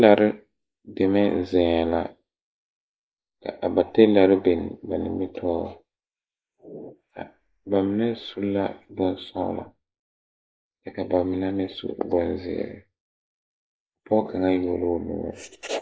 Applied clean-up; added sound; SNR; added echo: neural mask model Resemble Enhance denoiser.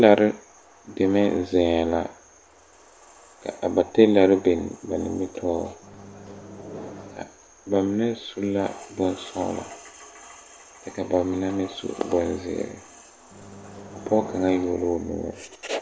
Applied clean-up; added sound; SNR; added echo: none; Microwave oven; 15 dB; none.